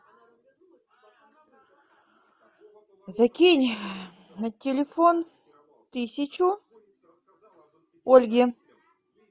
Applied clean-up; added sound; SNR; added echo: none; none; none; none.